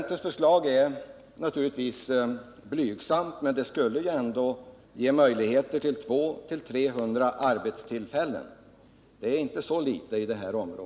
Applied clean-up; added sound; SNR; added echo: none; none; none; none.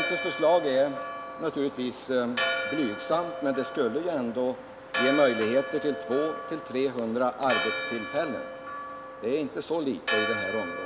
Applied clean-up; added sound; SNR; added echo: none; Church bell; 5 dB; none.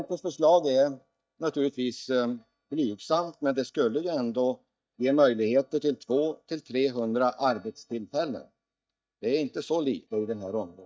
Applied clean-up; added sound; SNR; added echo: neural mask model DeepFilterNet 3.